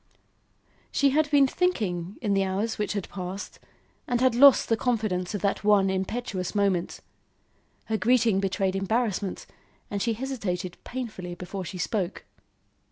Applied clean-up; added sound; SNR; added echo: none; none; none; none.